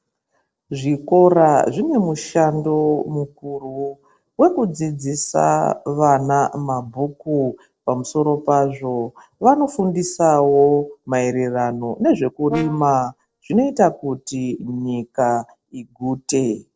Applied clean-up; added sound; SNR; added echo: neural separator model SepFormer DNS4.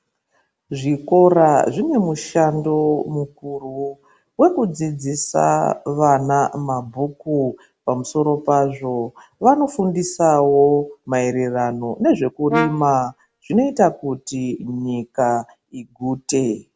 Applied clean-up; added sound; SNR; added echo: none; Brass instrument; 9 dB; none.